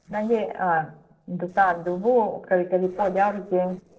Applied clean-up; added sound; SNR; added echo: neural separator model SepFormer DNS4.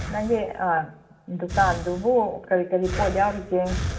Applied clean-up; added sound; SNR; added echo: none; Breathing; 9 dB; reverberation time 1.6 s.